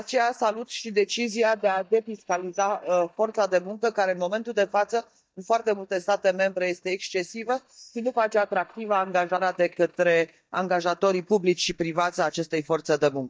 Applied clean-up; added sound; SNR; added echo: neural mask model DeepFilterNet 3.